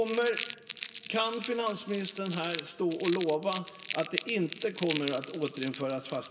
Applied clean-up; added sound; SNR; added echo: none; Crumpling, crinkling; 2 dB; reverberation time 2.8 s.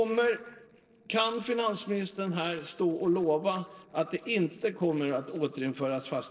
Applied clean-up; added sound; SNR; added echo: neural separator model SepFormer DNS4.